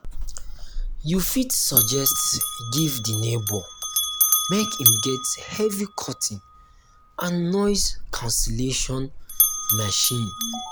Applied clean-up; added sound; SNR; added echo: none; Bell; 0 dB; none.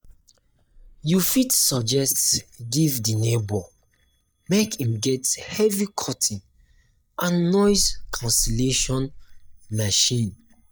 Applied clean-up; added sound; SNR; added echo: neural mask model DeepFilterNet 3.